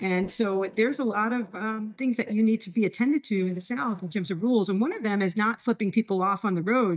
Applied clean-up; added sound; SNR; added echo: neural mask model DeepFilterNet 3.